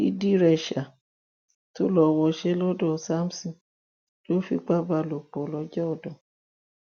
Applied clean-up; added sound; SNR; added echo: none; none; none; none.